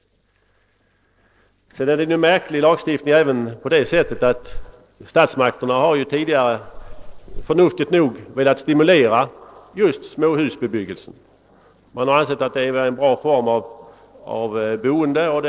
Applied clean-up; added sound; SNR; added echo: neural separator model SepFormer DNS4.